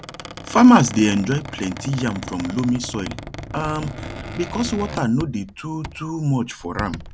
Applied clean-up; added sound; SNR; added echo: none; Squeak; 13 dB; none.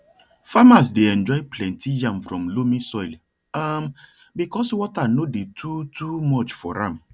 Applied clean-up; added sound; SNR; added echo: none; none; none; none.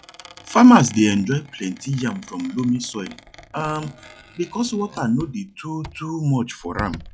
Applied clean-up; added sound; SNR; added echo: classical method log-MMSE.